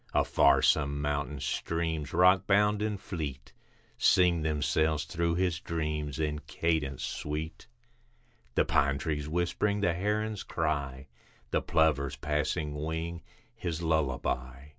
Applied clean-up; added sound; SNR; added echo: none; none; none; none.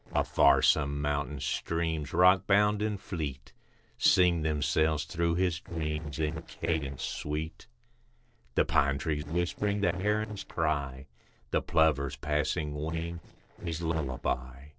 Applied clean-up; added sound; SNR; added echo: neural separator model SepFormer DNS4.